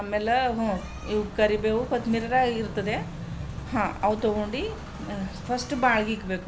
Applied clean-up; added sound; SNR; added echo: none; none; none; none.